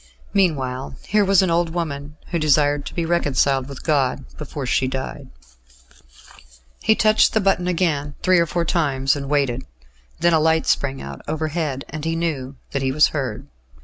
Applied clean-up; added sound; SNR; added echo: none; none; none; none.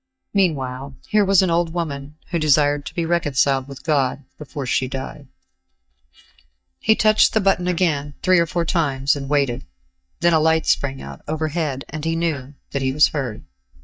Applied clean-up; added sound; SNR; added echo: neural mask model DeepFilterNet 3.